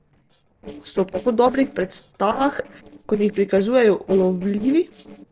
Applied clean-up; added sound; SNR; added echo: neural separator model SepFormer DNS4.